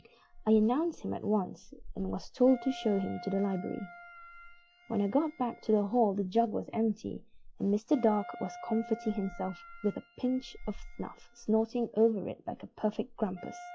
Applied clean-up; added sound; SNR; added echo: classical method log-MMSE.